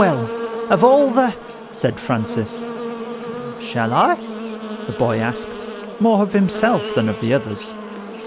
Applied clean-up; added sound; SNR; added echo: none; Buzz; 9 dB; none.